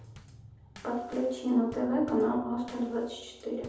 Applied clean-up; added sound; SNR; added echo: none; Bass drum / Snare drum / Drum kit; 20 dB; reverberation time 0.8 s.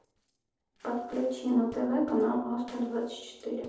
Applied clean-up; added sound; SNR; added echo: neural separator model SepFormer DNS4.